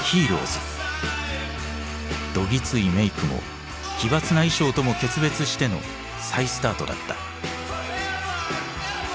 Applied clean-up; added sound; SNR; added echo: none; none; none; none.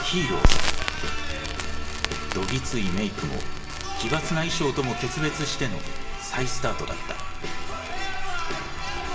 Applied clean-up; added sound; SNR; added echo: none; Crackle; -3 dB; reverberation time 1.0 s.